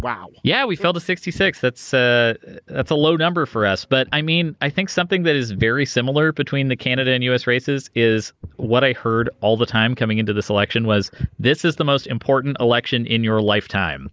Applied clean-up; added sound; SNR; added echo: neural mask model Resemble Enhance denoiser.